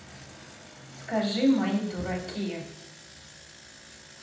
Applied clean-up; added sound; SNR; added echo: none; Engine; 19 dB; reverberation time 0.9 s.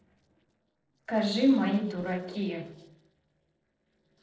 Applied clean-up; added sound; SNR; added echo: neural separator model SepFormer DNS4.